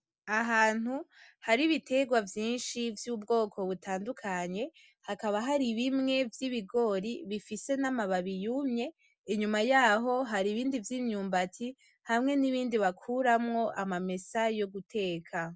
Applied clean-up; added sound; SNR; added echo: none; none; none; none.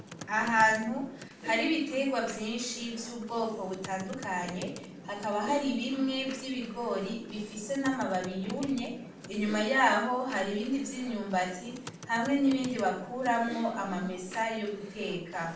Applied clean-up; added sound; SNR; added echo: none; Computer keyboard; 14 dB; reverberation time 0.5 s.